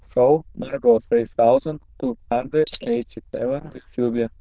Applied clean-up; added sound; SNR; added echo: neural diffusion model UNIVERSE++.